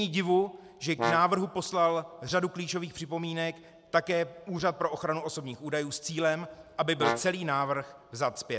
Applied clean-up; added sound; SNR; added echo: none; Brass instrument; 5 dB; none.